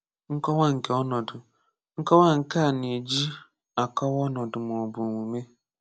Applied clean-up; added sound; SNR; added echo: none; none; none; none.